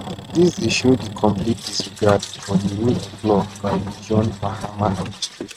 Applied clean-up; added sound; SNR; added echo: neural mask model RNNoise.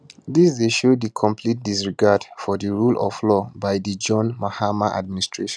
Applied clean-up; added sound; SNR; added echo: none; none; none; none.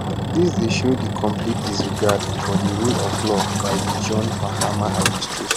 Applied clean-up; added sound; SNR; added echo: none; Engine; -1 dB; none.